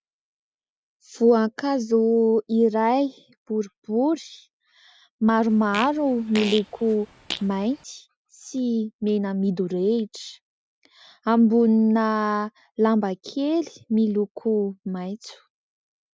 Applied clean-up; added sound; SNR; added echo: none; Fart; 12 dB; none.